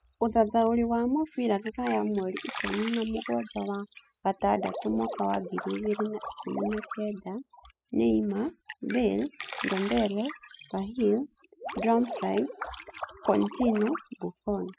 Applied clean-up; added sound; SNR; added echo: classical method spectral subtraction.